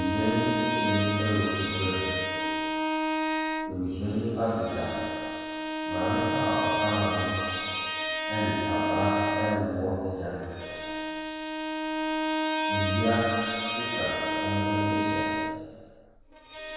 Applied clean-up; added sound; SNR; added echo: none; Bowed string instrument; -1 dB; reverberation time 2.2 s.